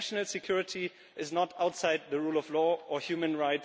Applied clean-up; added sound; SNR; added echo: none; none; none; none.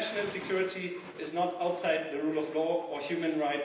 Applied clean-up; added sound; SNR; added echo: none; Thunder; 18 dB; reverberation time 0.9 s.